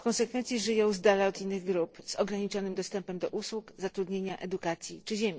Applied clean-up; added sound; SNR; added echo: neural separator model SepFormer DNS4.